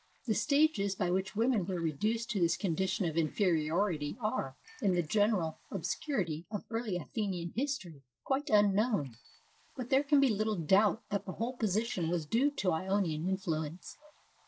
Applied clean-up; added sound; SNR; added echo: neural separator model SepFormer DNS4.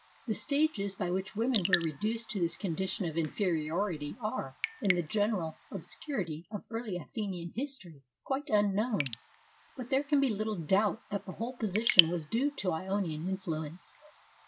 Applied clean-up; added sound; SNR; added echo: none; Raindrop / Drip; 7 dB; none.